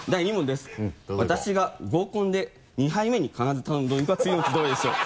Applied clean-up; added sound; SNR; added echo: none; none; none; none.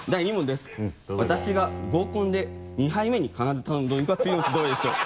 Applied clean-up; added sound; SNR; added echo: none; Bowed string instrument; 14 dB; none.